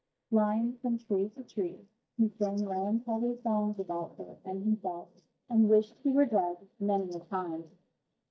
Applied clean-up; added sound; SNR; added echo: neural mask model DeepFilterNet 3.